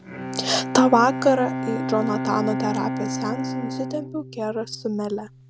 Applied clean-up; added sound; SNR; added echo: none; Bowed string instrument; 5 dB; none.